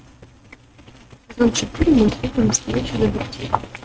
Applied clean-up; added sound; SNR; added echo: neural mask model RNNoise.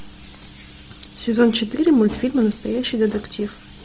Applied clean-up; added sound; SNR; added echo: none; none; none; none.